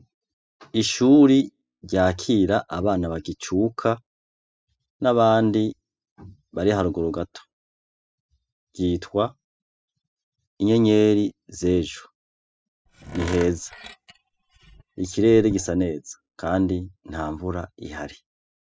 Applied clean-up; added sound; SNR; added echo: classical method spectral subtraction.